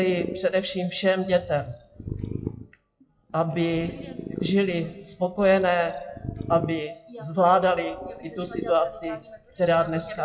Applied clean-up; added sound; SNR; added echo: classical method WPE with log-MMSE.